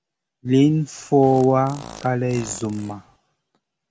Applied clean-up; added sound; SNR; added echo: none; Fart; 20 dB; none.